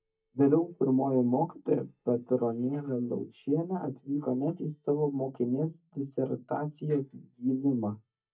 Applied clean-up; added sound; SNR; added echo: neural mask model DeepFilterNet 3.